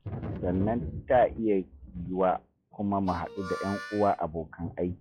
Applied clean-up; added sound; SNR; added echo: classical method log-MMSE.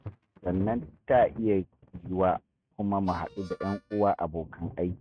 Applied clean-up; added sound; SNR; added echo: neural mask model RNNoise.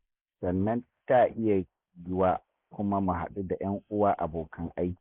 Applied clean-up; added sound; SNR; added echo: neural mask model Resemble Enhance denoiser.